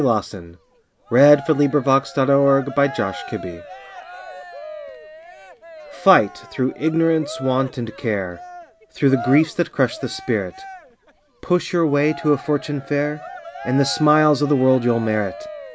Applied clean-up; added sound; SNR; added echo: none; Cheering; 16 dB; none.